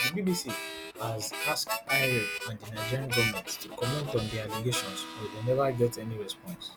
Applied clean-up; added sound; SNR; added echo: none; Harmonica; 3 dB; none.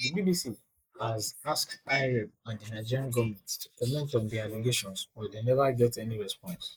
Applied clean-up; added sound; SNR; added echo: neural mask model Resemble Enhance denoiser.